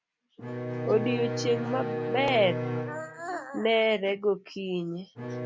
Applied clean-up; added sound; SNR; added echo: none; Bowed string instrument; 5 dB; none.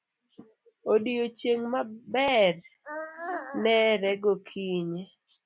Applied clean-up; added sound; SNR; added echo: none; none; none; none.